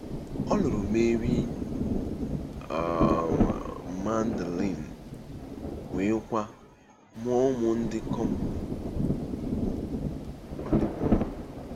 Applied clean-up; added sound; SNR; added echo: none; Rain; -1 dB; none.